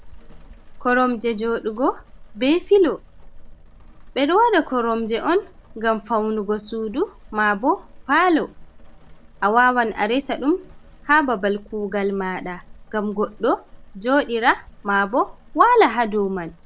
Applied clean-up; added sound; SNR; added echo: none; Rain; 20 dB; none.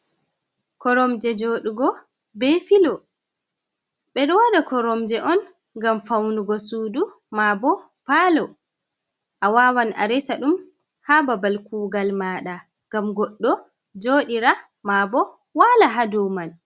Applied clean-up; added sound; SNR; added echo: none; none; none; none.